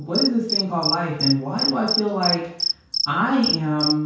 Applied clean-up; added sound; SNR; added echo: none; Cricket; 3 dB; reverberation time 0.5 s.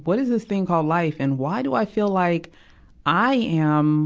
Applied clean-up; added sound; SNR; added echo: none; none; none; none.